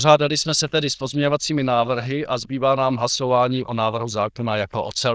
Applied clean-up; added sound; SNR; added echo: neural diffusion model UNIVERSE++.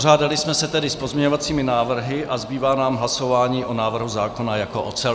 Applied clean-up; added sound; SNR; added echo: none; none; none; none.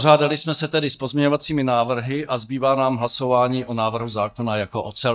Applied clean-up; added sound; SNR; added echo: neural mask model DeepFilterNet 3.